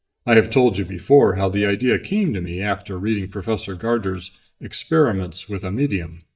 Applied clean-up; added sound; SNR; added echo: neural mask model DeepFilterNet 3.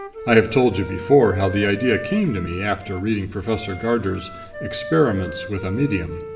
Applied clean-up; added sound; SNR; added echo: none; Wind instrument, woodwind instrument; 13 dB; reverberation time 2.4 s.